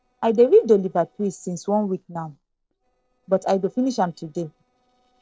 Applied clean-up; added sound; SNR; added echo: neural separator model SepFormer DNS4.